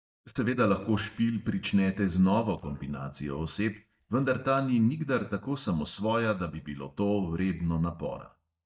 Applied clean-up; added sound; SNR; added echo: neural mask model DeepFilterNet 3.